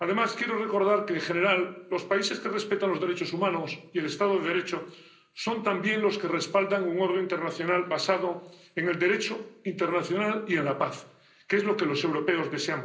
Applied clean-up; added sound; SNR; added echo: none; none; none; reverberation time 0.5 s.